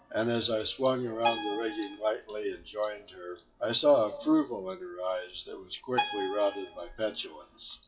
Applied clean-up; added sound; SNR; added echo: classical method WPE with log-MMSE.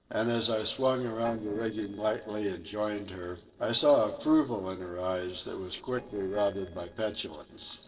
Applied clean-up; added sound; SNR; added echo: neural separator model SepFormer DNS4.